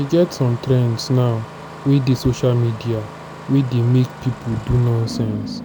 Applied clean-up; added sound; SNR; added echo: none; Engine starting; 14 dB; none.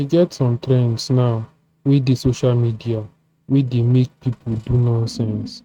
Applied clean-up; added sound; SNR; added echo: neural mask model RNNoise.